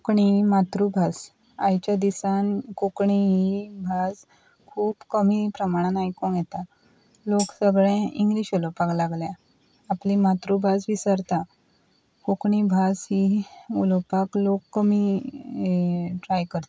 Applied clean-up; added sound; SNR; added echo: none; Tambourine; 16 dB; none.